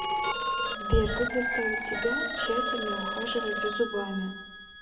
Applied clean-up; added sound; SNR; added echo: none; Telephone; 0 dB; reverberation time 0.7 s.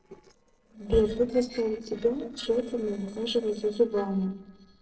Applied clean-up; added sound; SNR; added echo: neural separator model SepFormer DNS4.